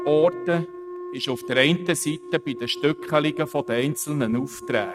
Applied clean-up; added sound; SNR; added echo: neural mask model RNNoise.